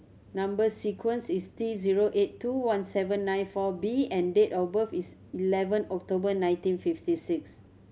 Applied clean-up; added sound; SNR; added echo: none; none; none; none.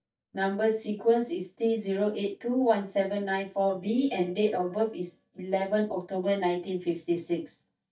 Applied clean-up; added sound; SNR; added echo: neural mask model DeepFilterNet 3.